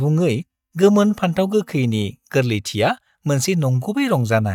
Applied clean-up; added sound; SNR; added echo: neural mask model DeepFilterNet 3.